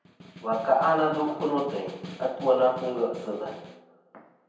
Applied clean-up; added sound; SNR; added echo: none; Snare drum; 17 dB; reverberation time 0.9 s.